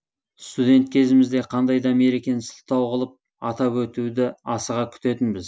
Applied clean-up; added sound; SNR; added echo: none; none; none; none.